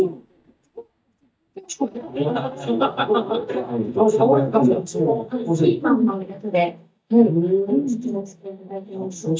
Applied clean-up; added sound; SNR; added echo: neural mask model DeepFilterNet 3.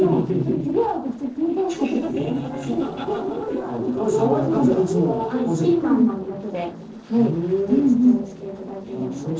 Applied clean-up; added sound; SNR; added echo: neural separator model SepFormer DNS4.